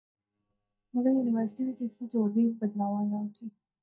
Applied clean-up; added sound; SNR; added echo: neural mask model DeepFilterNet 3.